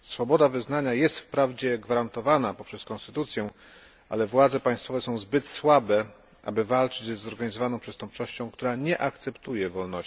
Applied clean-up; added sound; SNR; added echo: none; none; none; none.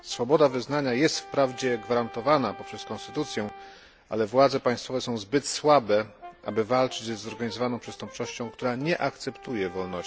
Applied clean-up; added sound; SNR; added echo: none; Brass instrument; 19 dB; none.